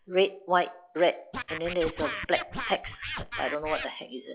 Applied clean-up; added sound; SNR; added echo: classical method log-MMSE.